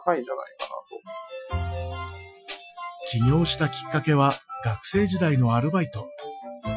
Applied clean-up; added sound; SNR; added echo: classical method Wiener filter.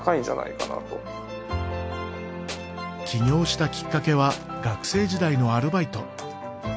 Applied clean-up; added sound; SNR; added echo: none; Tools; 13 dB; none.